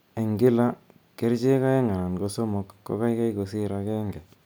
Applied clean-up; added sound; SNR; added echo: none; none; none; none.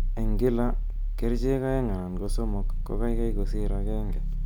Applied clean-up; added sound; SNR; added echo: none; Growling; -3 dB; none.